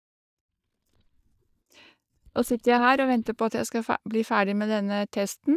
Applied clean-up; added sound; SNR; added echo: neural mask model DeepFilterNet 3.